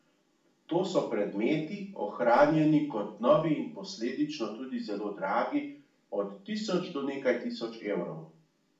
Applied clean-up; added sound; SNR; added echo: none; none; none; reverberation time 0.4 s.